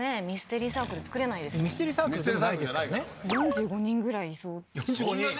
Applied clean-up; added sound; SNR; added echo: none; Accelerating, revving, vroom; 16 dB; none.